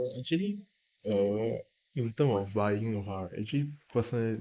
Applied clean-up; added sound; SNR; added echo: neural mask model Resemble Enhance denoiser.